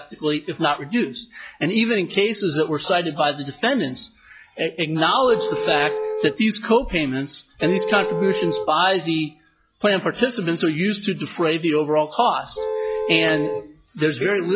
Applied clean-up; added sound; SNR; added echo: classical method log-MMSE.